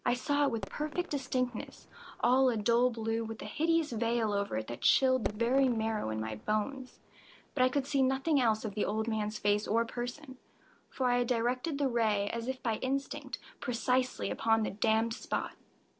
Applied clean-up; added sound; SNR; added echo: neural separator model SepFormer DNS4.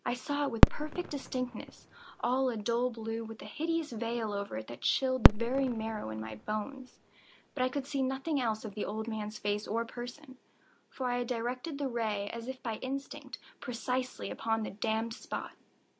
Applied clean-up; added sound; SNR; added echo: none; Fireworks; -4 dB; none.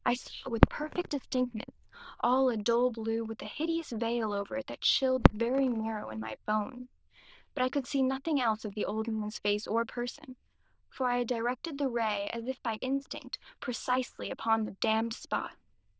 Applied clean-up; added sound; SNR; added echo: neural diffusion model UNIVERSE++.